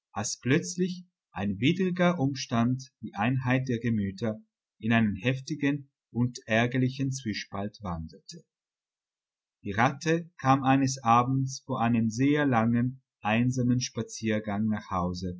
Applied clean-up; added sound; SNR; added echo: none; none; none; none.